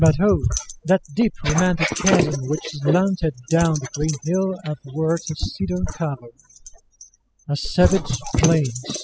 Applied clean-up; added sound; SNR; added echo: classical method spectral subtraction.